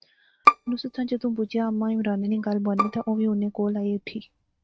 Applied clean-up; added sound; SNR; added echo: neural mask model RNNoise.